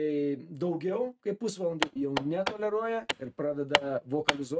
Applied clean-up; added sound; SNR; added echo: neural mask model RNNoise.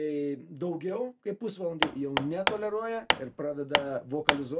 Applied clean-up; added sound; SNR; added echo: none; Hammer; -1 dB; none.